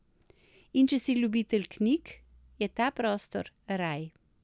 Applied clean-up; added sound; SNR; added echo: none; none; none; none.